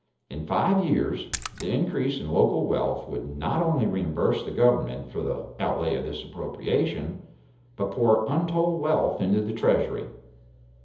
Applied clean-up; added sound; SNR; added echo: none; Splash, splatter; 11 dB; reverberation time 0.7 s.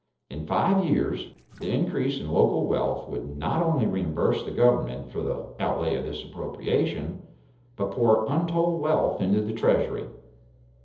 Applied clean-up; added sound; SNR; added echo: neural separator model SepFormer DNS4.